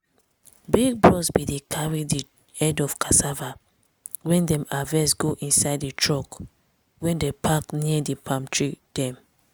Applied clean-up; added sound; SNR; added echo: none; none; none; none.